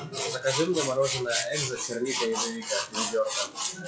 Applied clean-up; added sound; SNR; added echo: classical method WPE with log-MMSE.